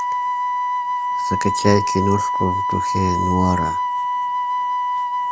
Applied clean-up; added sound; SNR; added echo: none; Wind instrument, woodwind instrument; -3 dB; none.